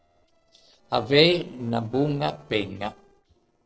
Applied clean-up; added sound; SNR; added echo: neural separator model SepFormer DNS4.